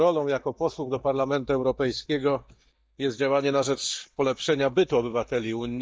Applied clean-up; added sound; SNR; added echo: neural mask model DeepFilterNet 3.